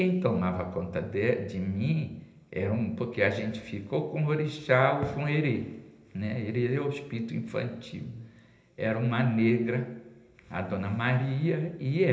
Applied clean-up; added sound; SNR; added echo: none; none; none; reverberation time 1.0 s.